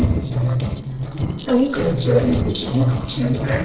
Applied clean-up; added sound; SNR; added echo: neural separator model SepFormer DNS4.